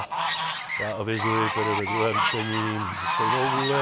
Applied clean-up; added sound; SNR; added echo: none; Fowl; -2 dB; none.